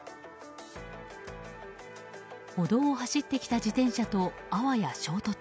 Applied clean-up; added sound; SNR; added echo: none; none; none; none.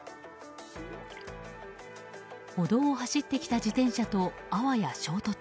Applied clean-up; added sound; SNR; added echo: none; Gurgling; 18 dB; none.